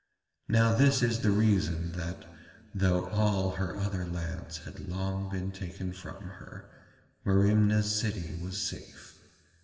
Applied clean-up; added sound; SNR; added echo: none; Brass instrument; 19 dB; reverberation time 2.2 s.